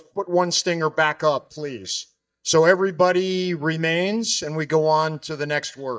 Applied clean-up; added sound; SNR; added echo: neural mask model DeepFilterNet 3.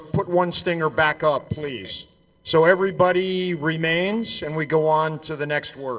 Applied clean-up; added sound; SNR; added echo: neural separator model SepFormer DNS4.